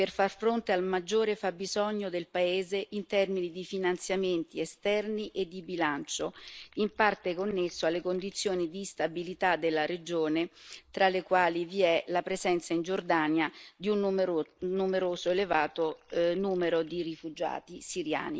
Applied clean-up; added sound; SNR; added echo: neural mask model Resemble Enhance denoiser.